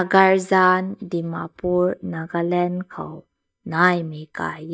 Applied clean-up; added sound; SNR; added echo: neural mask model DeepFilterNet 3.